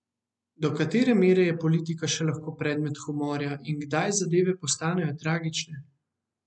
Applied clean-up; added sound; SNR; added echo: none; none; none; none.